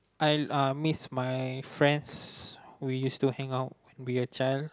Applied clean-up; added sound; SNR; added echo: none; none; none; none.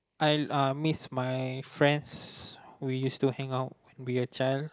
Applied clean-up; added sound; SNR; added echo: neural mask model Resemble Enhance denoiser.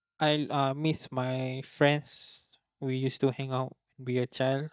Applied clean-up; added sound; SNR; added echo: neural mask model DeepFilterNet 3.